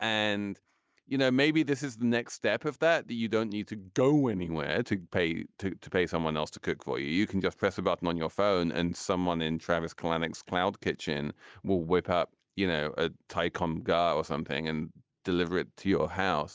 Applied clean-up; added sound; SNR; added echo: none; none; none; none.